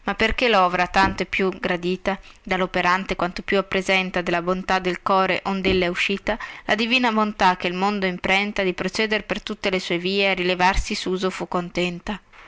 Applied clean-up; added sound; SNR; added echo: none; Knock; 17 dB; none.